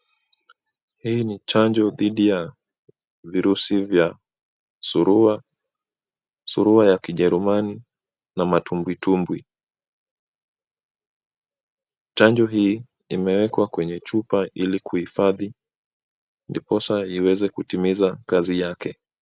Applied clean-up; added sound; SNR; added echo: none; none; none; none.